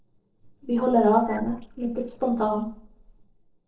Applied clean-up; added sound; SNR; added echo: neural separator model SepFormer DNS4.